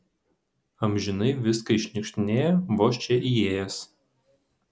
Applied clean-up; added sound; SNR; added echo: none; none; none; none.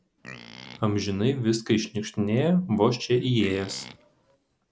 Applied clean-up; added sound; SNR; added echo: none; Livestock, farm animals, working animals; 19 dB; none.